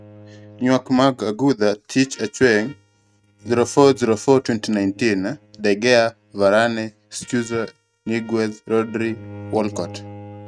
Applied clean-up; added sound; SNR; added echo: neural mask model RNNoise.